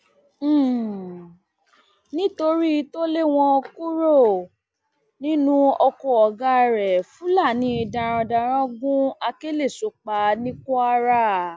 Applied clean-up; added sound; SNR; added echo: none; none; none; none.